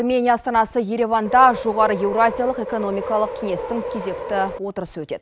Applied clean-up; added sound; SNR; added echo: none; Subway, metro, underground; 9 dB; none.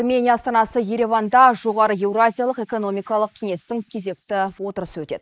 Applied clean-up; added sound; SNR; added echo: neural mask model Resemble Enhance denoiser.